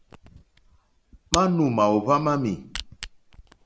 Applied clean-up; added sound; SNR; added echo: none; Camera; 13 dB; none.